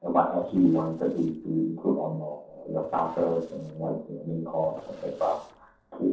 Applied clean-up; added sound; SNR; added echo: neural separator model SepFormer DNS4.